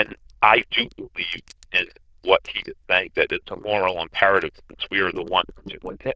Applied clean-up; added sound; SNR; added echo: neural diffusion model UNIVERSE++.